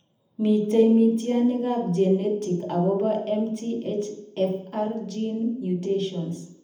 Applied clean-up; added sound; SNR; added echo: none; none; none; reverberation time 0.8 s.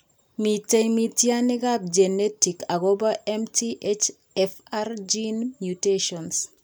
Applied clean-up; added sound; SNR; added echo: none; none; none; none.